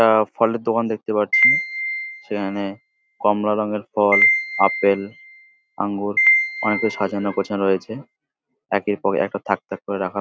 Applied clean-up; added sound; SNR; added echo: none; Piano; 1 dB; none.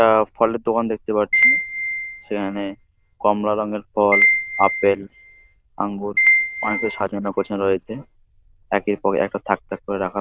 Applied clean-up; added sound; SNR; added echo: neural diffusion model UNIVERSE++.